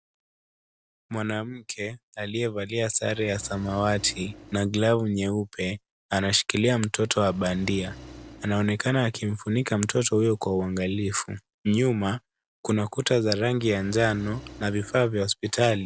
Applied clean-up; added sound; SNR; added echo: none; Engine; 18 dB; none.